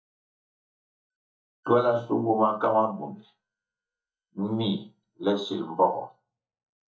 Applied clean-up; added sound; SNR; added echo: neural mask model DeepFilterNet 3.